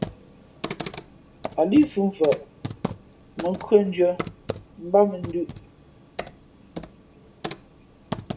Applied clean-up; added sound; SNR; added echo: none; Computer keyboard; 9 dB; reverberation time 0.5 s.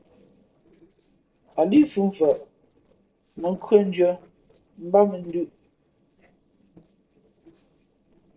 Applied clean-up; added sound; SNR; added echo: neural separator model SepFormer DNS4.